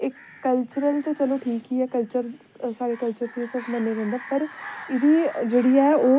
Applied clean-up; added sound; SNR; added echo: none; none; none; none.